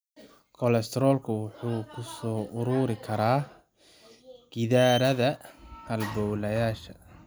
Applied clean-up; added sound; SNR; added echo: none; none; none; none.